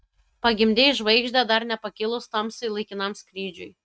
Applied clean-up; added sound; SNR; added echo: neural mask model RNNoise.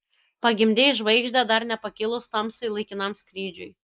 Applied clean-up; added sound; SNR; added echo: neural mask model Resemble Enhance denoiser.